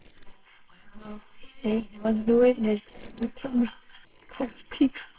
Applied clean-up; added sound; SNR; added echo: neural separator model SepFormer WHAMR!.